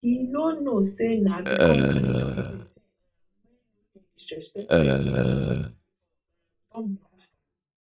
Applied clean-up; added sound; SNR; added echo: neural mask model DeepFilterNet 3.